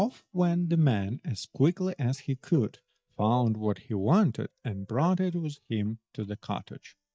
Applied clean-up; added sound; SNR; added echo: neural mask model DeepFilterNet 3.